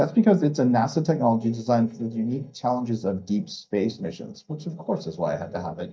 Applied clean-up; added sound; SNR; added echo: neural mask model DeepFilterNet 3.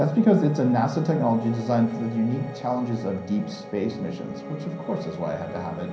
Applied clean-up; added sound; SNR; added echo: none; Piano; 13 dB; reverberation time 0.6 s.